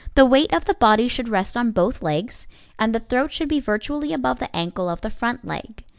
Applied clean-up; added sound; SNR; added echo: none; none; none; none.